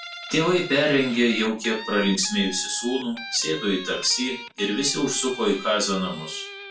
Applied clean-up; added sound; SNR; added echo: none; Guitar; 13 dB; reverberation time 0.3 s.